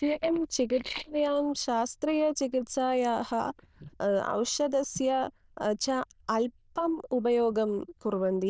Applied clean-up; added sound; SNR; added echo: neural diffusion model UNIVERSE++.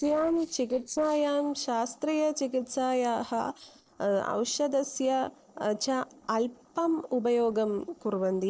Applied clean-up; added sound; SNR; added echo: neural separator model SepFormer DNS4.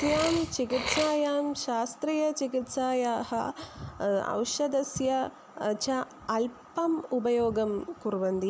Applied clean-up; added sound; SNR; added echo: none; Burping, eructation; 13 dB; none.